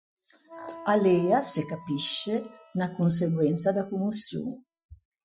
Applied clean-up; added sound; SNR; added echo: classical method Wiener filter.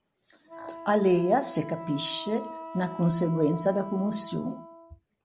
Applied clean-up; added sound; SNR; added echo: none; Wind instrument, woodwind instrument; 14 dB; none.